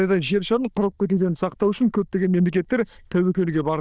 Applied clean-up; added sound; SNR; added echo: neural diffusion model UNIVERSE++.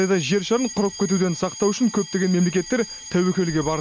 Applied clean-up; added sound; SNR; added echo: none; Alarm; 13 dB; none.